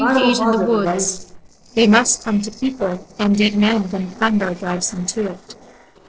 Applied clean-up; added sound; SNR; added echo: neural separator model SepFormer DNS4.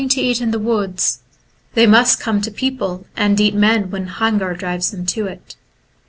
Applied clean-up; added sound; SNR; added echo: none; none; none; none.